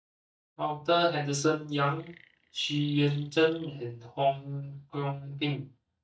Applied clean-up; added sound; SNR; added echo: neural mask model DeepFilterNet 3.